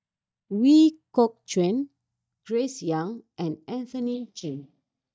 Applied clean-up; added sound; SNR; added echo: neural mask model DeepFilterNet 3.